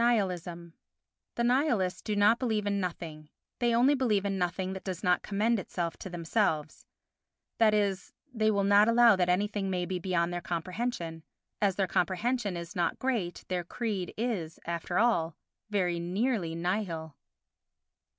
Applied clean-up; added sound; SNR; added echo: none; none; none; none.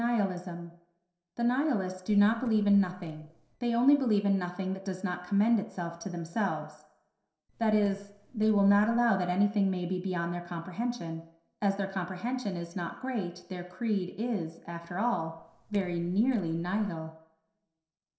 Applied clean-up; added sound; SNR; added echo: neural separator model SepFormer DNS4.